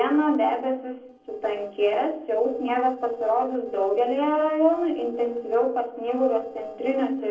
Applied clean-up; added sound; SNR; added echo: neural separator model SepFormer DNS4.